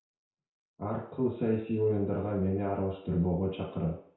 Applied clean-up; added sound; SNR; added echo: none; none; none; reverberation time 0.6 s.